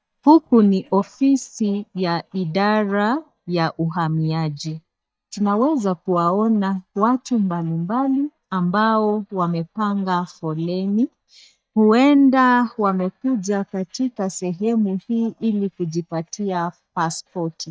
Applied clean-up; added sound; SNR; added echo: neural mask model DeepFilterNet 3.